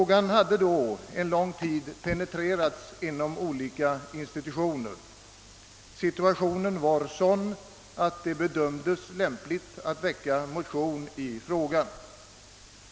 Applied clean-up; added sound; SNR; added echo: none; none; none; none.